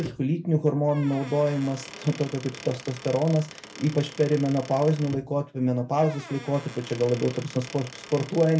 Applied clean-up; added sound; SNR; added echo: none; Squeak / Wood; 17 dB; reverberation time 0.2 s.